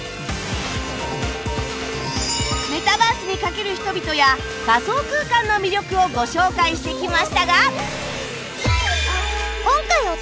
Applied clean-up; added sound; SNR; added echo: none; Bowed string instrument; 14 dB; none.